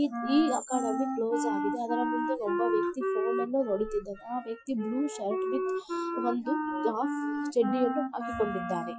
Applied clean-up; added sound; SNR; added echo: classical method Wiener filter.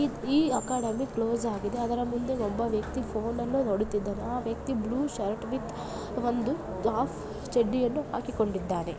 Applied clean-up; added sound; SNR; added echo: none; none; none; none.